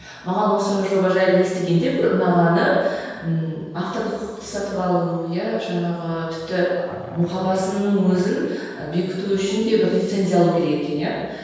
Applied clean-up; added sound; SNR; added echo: none; Growling; 18 dB; reverberation time 1.2 s.